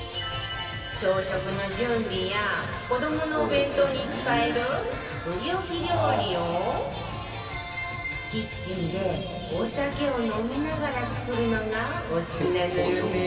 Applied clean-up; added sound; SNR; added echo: none; none; none; reverberation time 2.5 s.